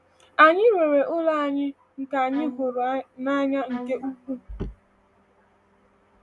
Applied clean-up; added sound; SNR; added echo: none; Bowed string instrument; 16 dB; none.